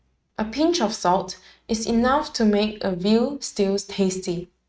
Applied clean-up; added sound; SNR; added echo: neural mask model RNNoise.